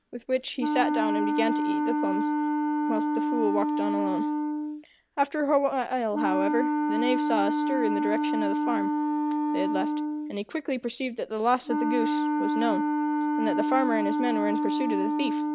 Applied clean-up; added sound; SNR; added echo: none; Wind instrument, woodwind instrument; -3 dB; none.